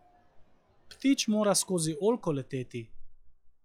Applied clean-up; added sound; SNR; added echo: classical method log-MMSE.